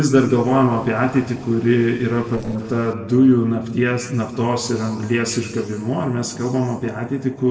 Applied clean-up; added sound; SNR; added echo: neural separator model SepFormer DNS4.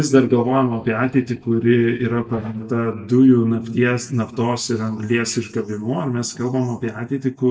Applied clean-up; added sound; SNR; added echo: neural mask model DeepFilterNet 3.